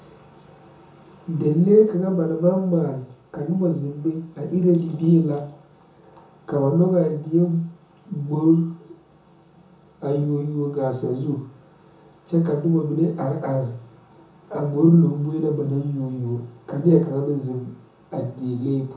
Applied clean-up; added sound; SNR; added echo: none; none; none; reverberation time 0.6 s.